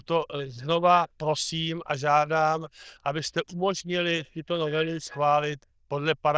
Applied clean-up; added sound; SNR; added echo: neural diffusion model UNIVERSE++.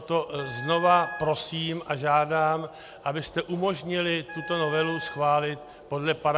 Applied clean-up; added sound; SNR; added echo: none; Wind instrument, woodwind instrument; 13 dB; none.